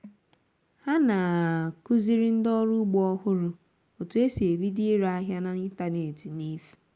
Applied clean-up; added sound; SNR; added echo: none; none; none; none.